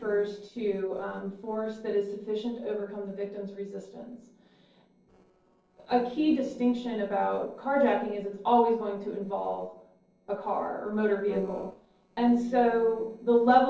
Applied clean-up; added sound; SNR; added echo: neural separator model SepFormer DNS4.